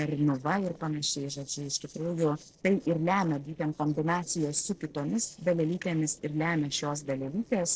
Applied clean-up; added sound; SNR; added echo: neural separator model SepFormer DNS4.